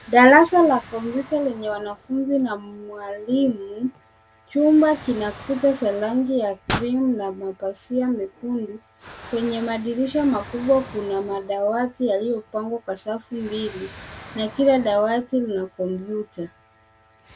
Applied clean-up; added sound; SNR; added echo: none; Explosion; 18 dB; none.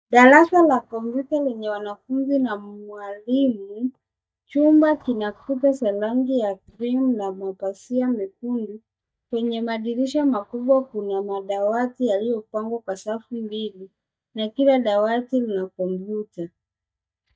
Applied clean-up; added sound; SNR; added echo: neural mask model DeepFilterNet 3.